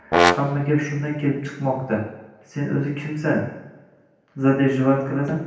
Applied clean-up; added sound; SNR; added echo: none; Brass instrument; 0 dB; reverberation time 0.9 s.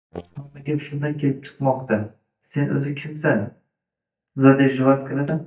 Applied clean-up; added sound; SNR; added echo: neural mask model DeepFilterNet 3.